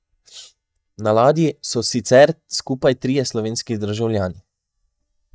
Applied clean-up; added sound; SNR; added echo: neural mask model DeepFilterNet 3.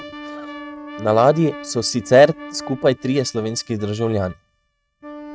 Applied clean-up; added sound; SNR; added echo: neural mask model RNNoise.